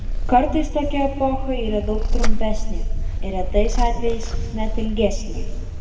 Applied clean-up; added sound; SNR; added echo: none; Purr; -4 dB; reverberation time 1.6 s.